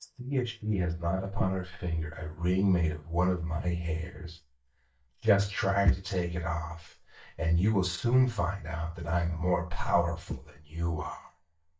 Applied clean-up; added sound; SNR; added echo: neural mask model DeepFilterNet 3.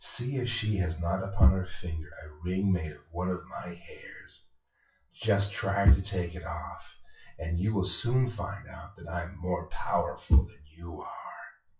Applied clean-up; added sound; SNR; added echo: classical method WPE with log-MMSE.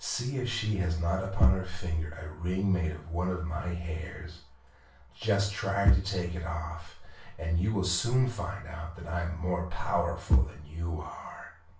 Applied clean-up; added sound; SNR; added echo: none; Bass drum / Thump, thud; 4 dB; reverberation time 0.3 s.